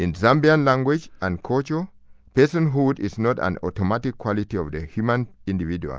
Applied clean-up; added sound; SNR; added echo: none; none; none; none.